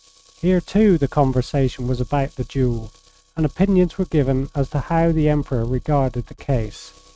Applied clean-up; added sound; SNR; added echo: neural mask model RNNoise.